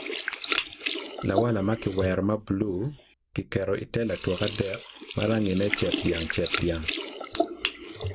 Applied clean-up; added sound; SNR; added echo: none; Sink (filling or washing); 5 dB; none.